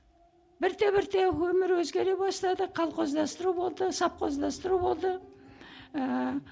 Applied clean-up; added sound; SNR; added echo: none; none; none; none.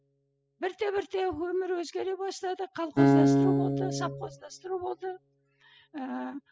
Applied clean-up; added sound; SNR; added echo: classical method spectral subtraction.